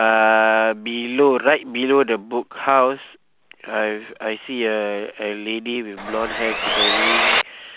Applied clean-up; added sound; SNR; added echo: none; Sawing; -1 dB; none.